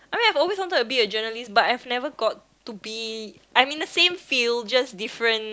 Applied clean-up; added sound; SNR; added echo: none; none; none; none.